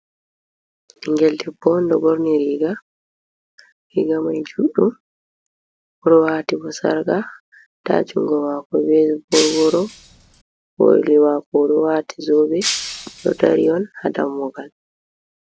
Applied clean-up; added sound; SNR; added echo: none; Shatter; 8 dB; none.